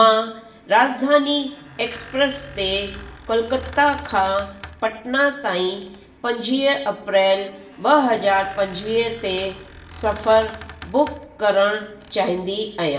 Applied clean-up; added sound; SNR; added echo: none; Squeak; 20 dB; reverberation time 0.7 s.